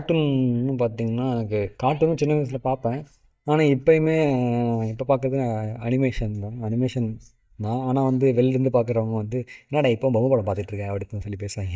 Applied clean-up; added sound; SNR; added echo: neural mask model DeepFilterNet 3.